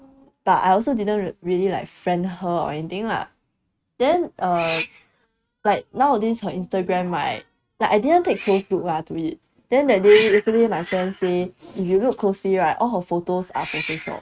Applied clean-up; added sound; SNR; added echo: neural mask model RNNoise.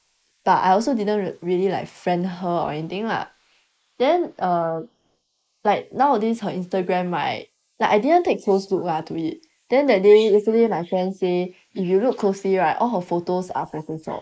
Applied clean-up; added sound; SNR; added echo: neural mask model Resemble Enhance denoiser.